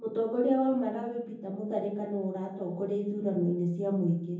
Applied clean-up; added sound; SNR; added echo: none; none; none; reverberation time 0.7 s.